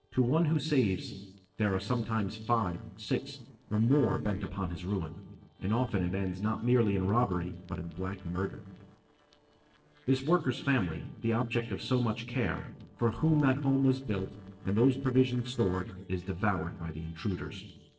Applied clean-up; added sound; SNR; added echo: neural separator model SepFormer DNS4.